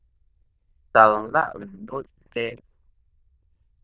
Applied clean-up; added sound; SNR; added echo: neural diffusion model UNIVERSE++.